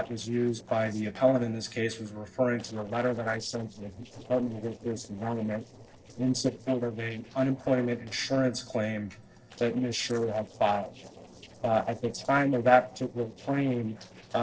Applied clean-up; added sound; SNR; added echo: neural separator model SepFormer DNS4.